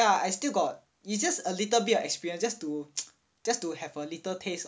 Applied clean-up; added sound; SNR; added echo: none; none; none; none.